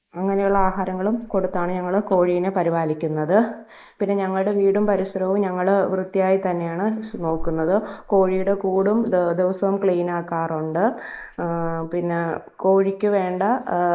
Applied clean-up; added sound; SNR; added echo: neural mask model Resemble Enhance denoiser.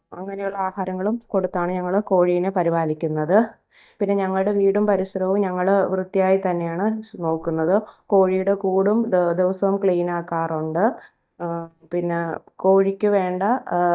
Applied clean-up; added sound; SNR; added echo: neural mask model DeepFilterNet 3.